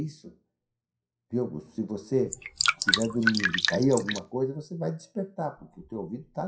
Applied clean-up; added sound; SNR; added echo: classical method WPE with log-MMSE.